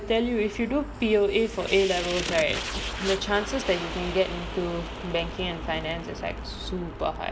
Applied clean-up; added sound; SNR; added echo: none; Fire; 10 dB; none.